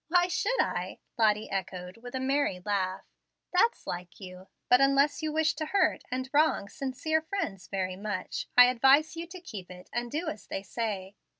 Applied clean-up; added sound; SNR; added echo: none; none; none; none.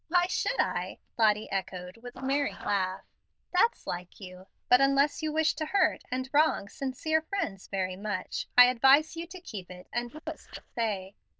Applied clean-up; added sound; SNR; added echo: neural diffusion model UNIVERSE++.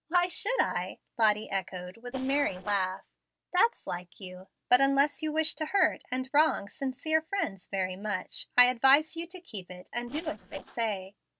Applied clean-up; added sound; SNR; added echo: neural separator model SepFormer DNS4.